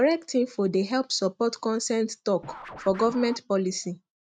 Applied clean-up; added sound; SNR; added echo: neural mask model RNNoise.